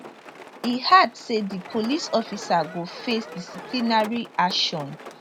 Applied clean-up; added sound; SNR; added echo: none; Rain + Alarm; 15 dB; none.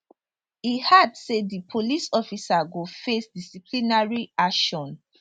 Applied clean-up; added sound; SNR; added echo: none; none; none; none.